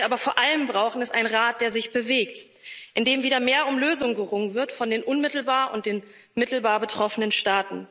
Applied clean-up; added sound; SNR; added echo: none; none; none; none.